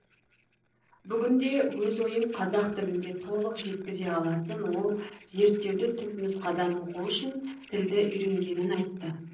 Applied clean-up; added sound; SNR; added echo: neural separator model SepFormer DNS4.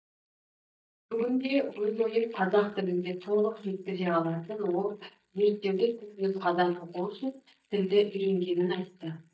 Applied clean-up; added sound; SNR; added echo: neural mask model DeepFilterNet 3.